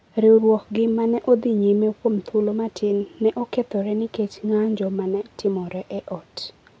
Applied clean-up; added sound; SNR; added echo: none; none; none; none.